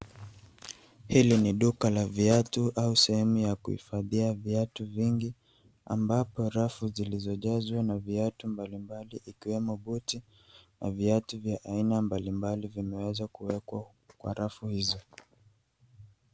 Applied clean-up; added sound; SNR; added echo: none; none; none; none.